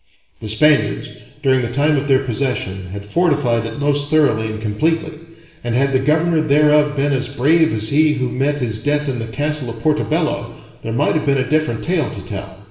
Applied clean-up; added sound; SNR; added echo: none; none; none; reverberation time 1.2 s.